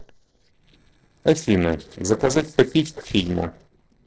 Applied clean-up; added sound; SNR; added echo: neural separator model SepFormer DNS4.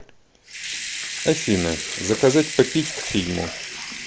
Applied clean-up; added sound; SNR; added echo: none; Sink (filling or washing) / Water tap, faucet / Liquid; 7 dB; none.